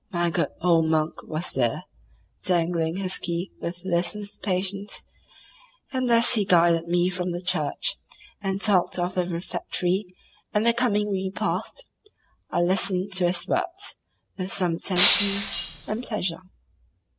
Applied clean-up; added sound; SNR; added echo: none; Shatter; -5 dB; none.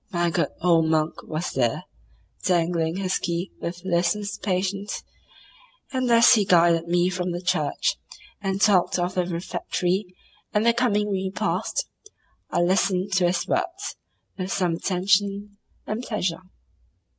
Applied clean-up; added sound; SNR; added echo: none; none; none; none.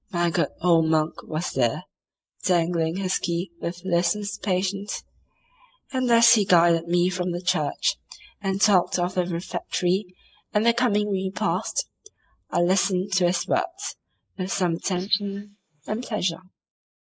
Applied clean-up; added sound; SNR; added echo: neural mask model Resemble Enhance denoiser.